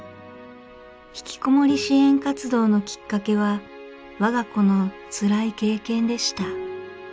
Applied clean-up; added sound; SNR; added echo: none; none; none; none.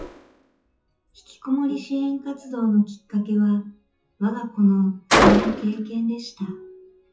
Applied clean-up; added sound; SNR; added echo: classical method WPE with log-MMSE.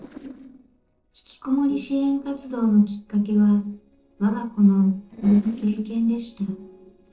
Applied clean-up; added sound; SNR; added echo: neural separator model SepFormer DNS4.